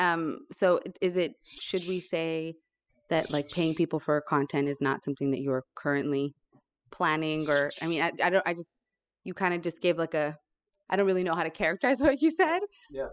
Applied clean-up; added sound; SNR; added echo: classical method spectral subtraction.